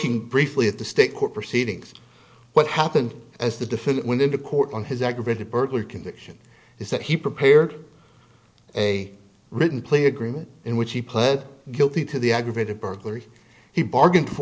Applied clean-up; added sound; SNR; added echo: none; none; none; none.